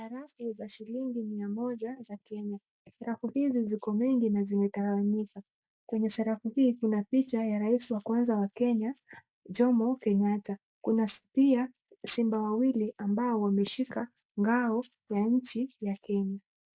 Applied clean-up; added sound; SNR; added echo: neural mask model DeepFilterNet 3.